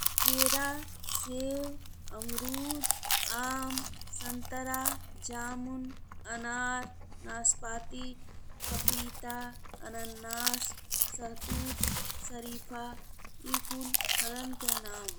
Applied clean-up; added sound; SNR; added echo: none; Chewing, mastication; -4 dB; none.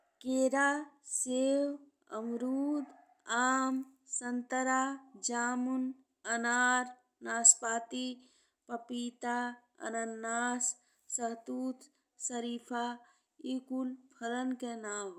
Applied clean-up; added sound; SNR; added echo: none; none; none; none.